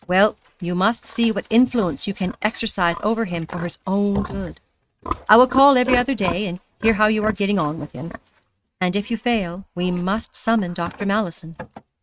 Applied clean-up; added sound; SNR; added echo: neural mask model RNNoise.